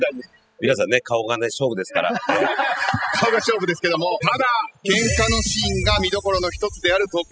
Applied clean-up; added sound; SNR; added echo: classical method spectral subtraction.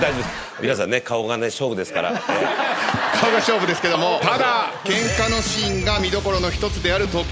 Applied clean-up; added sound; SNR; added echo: none; none; none; none.